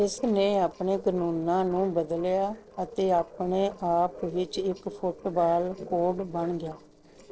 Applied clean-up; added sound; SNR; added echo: neural separator model SepFormer DNS4.